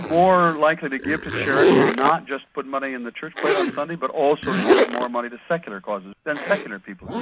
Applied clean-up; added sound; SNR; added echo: none; Zipper (clothing); 1 dB; none.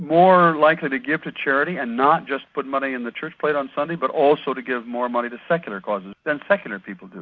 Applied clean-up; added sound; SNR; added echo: none; none; none; none.